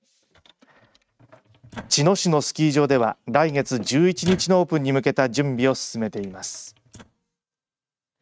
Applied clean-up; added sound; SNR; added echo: neural mask model RNNoise.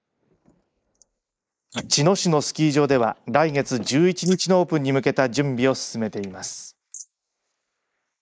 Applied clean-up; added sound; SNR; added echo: neural mask model Resemble Enhance denoiser.